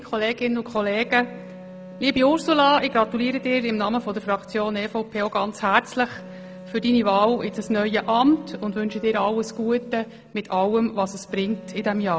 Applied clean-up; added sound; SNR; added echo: none; Wind instrument, woodwind instrument; 18 dB; none.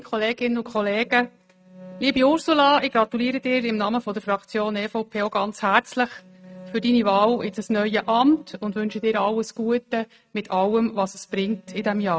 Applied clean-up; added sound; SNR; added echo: neural mask model RNNoise.